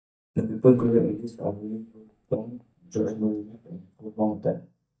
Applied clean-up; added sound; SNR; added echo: neural mask model DeepFilterNet 3.